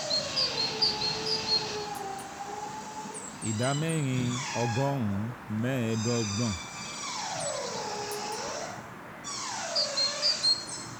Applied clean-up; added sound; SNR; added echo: none; Chirp, tweet + Drill; -2 dB; none.